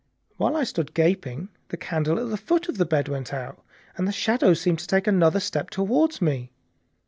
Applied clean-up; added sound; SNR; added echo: none; none; none; none.